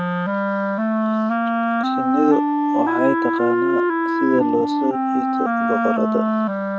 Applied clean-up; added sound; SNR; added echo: neural mask model RNNoise.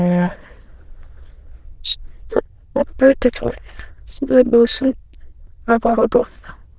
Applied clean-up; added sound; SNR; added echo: neural diffusion model UNIVERSE++.